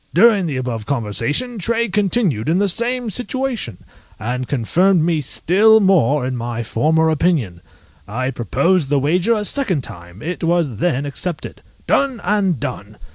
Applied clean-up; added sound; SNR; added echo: none; none; none; none.